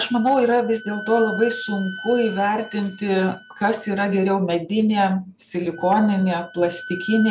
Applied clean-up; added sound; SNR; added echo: none; Wind instrument, woodwind instrument; 15 dB; none.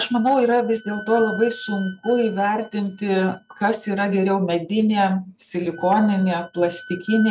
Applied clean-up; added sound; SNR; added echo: neural mask model RNNoise.